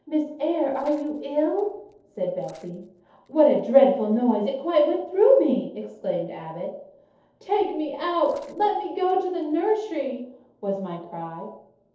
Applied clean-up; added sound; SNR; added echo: neural separator model SepFormer DNS4.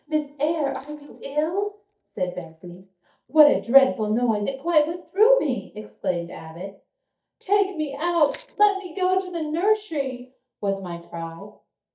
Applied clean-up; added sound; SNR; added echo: neural mask model DeepFilterNet 3.